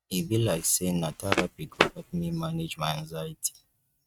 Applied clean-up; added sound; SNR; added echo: neural mask model RNNoise.